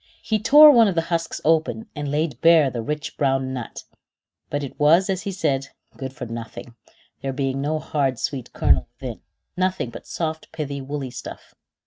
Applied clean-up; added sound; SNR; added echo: neural mask model RNNoise.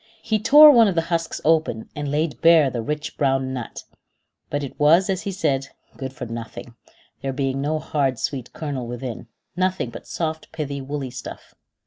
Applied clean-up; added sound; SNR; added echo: neural mask model Resemble Enhance denoiser.